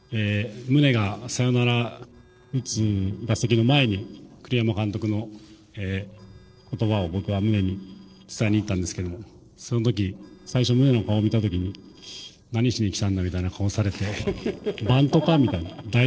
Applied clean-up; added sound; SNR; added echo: neural separator model SepFormer DNS4.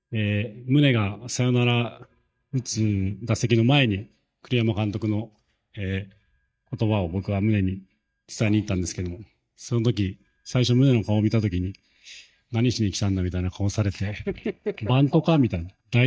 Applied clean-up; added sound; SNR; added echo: neural mask model DeepFilterNet 3.